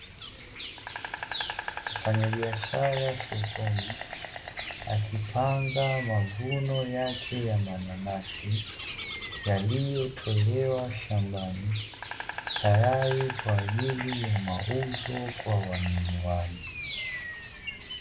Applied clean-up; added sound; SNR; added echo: none; Insect; 6 dB; none.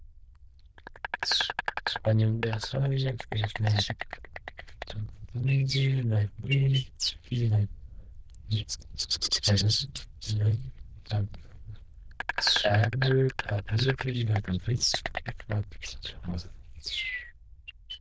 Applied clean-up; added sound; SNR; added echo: neural diffusion model UNIVERSE++.